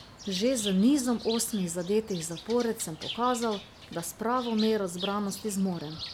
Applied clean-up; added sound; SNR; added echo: none; Bird; 14 dB; none.